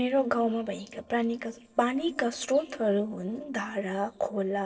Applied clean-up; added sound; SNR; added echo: neural separator model SepFormer DNS4.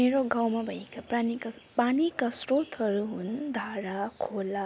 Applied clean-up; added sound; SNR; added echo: none; none; none; none.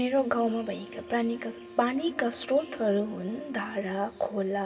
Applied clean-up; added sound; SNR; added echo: none; Wind instrument, woodwind instrument; 19 dB; reverberation time 1.6 s.